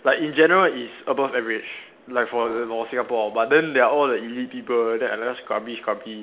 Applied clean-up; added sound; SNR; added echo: none; none; none; none.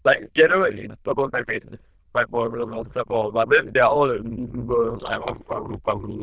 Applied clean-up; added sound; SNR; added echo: neural diffusion model UNIVERSE++.